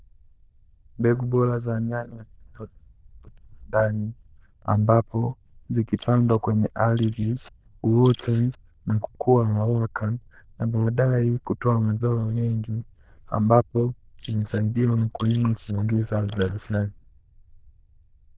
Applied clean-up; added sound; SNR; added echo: neural diffusion model UNIVERSE++.